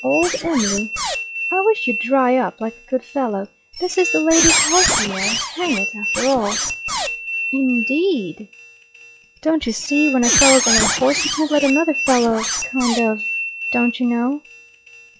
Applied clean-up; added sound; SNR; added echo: classical method log-MMSE.